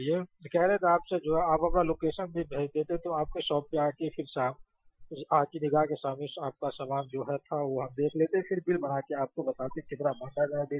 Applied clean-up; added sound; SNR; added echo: classical method Wiener filter.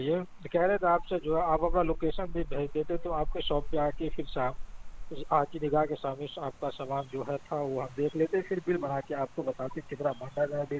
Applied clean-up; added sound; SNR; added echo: none; Rain; 6 dB; none.